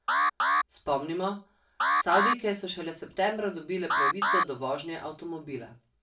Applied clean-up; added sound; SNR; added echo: none; Alarm; -3 dB; reverberation time 0.3 s.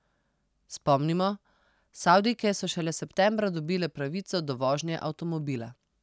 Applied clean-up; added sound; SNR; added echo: none; none; none; none.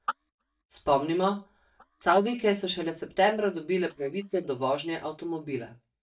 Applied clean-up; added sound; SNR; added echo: neural mask model DeepFilterNet 3.